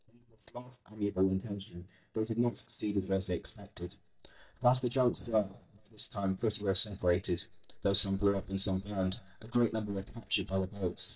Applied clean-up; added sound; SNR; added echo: neural mask model DeepFilterNet 3.